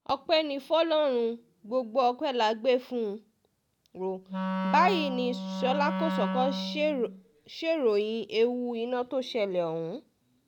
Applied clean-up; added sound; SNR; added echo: none; Wind instrument, woodwind instrument; 4 dB; none.